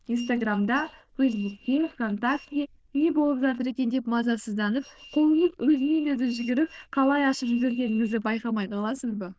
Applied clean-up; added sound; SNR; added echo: neural diffusion model UNIVERSE++.